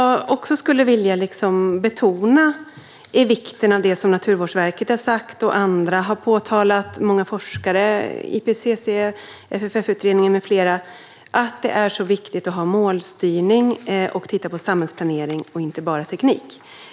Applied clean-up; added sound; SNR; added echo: none; none; none; none.